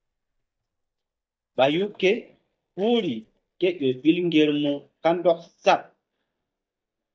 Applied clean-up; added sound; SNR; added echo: neural mask model DeepFilterNet 3.